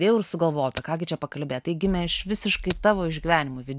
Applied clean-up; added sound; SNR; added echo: none; Crack; 16 dB; none.